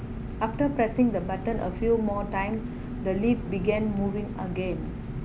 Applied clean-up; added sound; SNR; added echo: none; Engine; 6 dB; none.